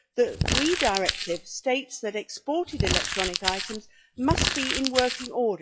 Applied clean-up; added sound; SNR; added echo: classical method log-MMSE.